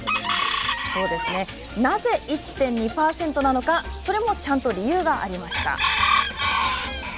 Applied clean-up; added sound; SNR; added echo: none; Chicken, rooster; 2 dB; none.